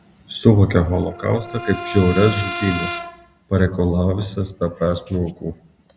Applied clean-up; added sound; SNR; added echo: none; Brass instrument + Tambourine; 12 dB; none.